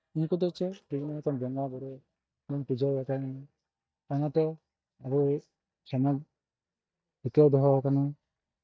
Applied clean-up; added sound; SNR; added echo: neural mask model DeepFilterNet 3.